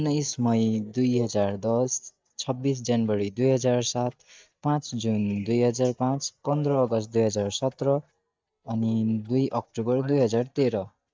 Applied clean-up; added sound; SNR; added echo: neural mask model DeepFilterNet 3.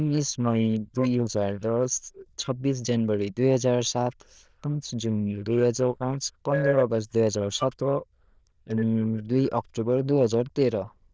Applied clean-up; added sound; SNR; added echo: neural diffusion model UNIVERSE++.